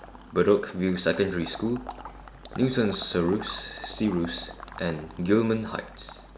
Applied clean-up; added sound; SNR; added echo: none; Water / Liquid; 17 dB; none.